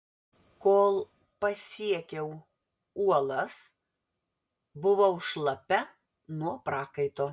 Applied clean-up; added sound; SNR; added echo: none; none; none; none.